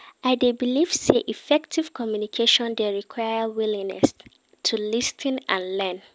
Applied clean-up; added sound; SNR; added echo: none; none; none; none.